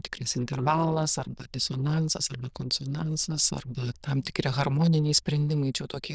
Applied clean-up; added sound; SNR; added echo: neural diffusion model UNIVERSE++.